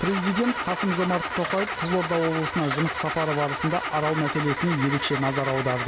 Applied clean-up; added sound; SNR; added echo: none; Engine starting / Car; 4 dB; none.